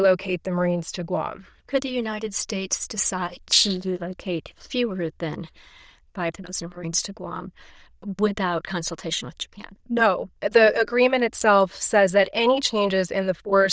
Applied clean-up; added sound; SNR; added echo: neural diffusion model UNIVERSE++.